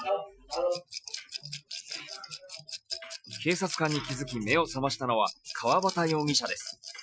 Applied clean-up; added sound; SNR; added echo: classical method Wiener filter.